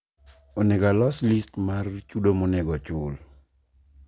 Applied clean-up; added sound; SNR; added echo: none; none; none; none.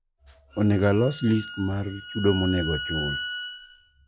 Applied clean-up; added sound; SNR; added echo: classical method log-MMSE.